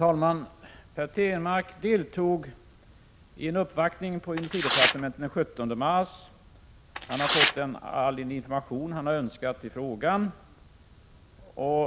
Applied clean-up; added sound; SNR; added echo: none; Tearing; -3 dB; none.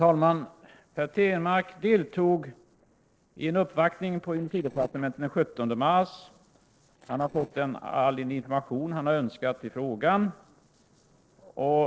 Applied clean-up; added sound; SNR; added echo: neural separator model SepFormer DNS4.